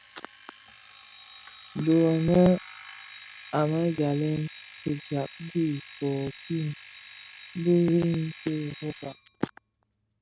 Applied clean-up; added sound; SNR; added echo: none; Alarm; 15 dB; none.